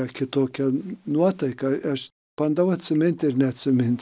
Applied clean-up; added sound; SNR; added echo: none; none; none; none.